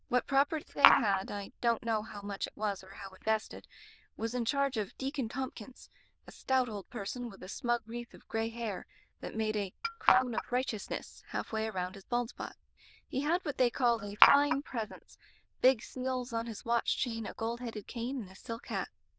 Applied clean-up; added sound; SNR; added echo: neural diffusion model UNIVERSE++.